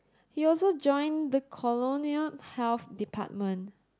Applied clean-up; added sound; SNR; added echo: none; none; none; none.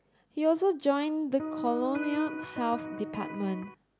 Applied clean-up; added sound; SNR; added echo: none; Electric guitar; 7 dB; none.